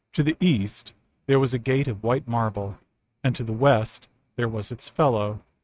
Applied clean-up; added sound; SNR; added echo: neural mask model RNNoise.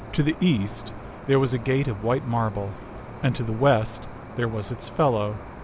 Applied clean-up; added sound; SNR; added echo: none; Cricket; 13 dB; none.